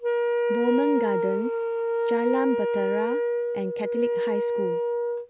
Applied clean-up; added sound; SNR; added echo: none; Wind instrument, woodwind instrument; -4 dB; none.